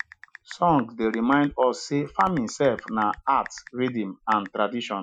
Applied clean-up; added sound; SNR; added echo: classical method Wiener filter.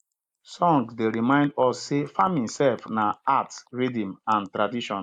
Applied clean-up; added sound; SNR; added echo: neural mask model Resemble Enhance denoiser.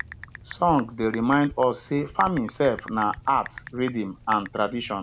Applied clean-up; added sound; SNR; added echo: none; Typing; 16 dB; none.